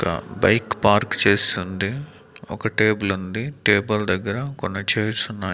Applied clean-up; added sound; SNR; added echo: none; none; none; none.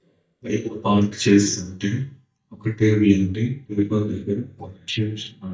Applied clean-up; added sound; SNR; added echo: neural mask model DeepFilterNet 3.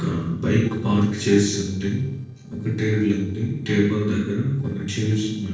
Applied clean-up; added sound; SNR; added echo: neural separator model SepFormer DNS4.